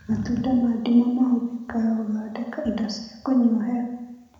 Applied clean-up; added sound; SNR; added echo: none; none; none; reverberation time 0.9 s.